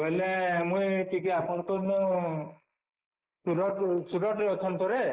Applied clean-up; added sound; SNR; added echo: neural mask model Resemble Enhance denoiser.